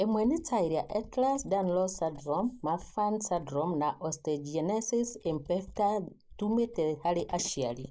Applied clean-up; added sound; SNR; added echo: neural mask model Resemble Enhance denoiser.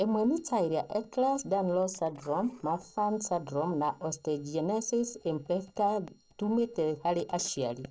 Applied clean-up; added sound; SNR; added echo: neural separator model SepFormer DNS4.